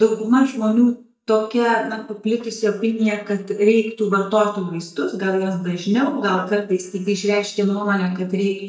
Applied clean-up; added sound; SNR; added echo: neural mask model DeepFilterNet 3.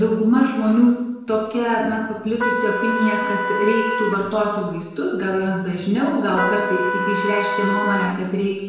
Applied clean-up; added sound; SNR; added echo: none; Trumpet; 3 dB; reverberation time 1.0 s.